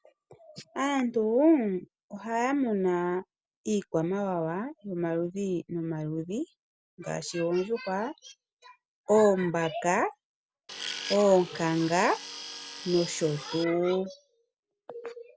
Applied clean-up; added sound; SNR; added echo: none; Tools; 11 dB; none.